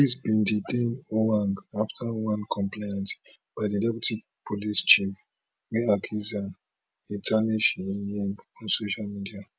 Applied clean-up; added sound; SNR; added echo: none; none; none; none.